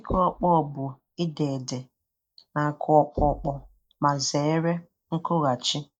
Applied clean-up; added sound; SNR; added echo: neural mask model DeepFilterNet 3.